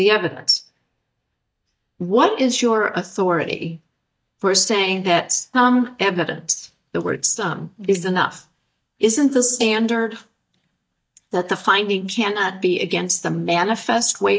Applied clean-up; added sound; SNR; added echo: neural mask model DeepFilterNet 3.